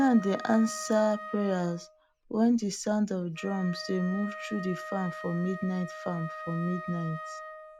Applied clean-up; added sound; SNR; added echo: none; Wind instrument, woodwind instrument; 12 dB; none.